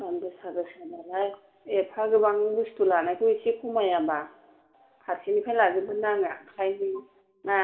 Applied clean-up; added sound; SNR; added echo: none; none; none; reverberation time 1.8 s.